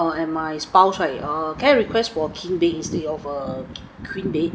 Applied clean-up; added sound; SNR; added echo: none; none; none; none.